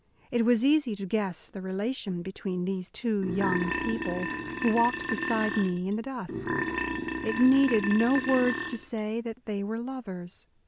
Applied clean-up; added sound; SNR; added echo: none; Burping, eructation; 4 dB; none.